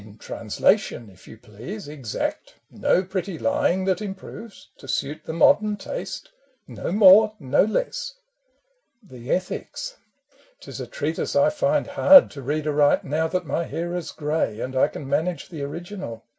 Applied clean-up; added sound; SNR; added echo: none; none; none; none.